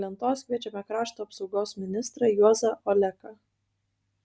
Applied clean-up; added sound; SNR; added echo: none; none; none; none.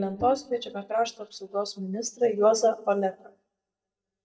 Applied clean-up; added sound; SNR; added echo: neural mask model DeepFilterNet 3.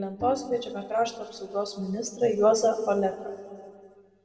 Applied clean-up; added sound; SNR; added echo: none; Bowed string instrument; 15 dB; reverberation time 1.7 s.